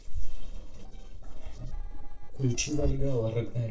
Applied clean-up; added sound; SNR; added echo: neural separator model SepFormer DNS4.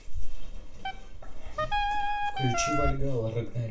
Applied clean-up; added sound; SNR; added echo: none; Wind instrument, woodwind instrument; 4 dB; reverberation time 0.2 s.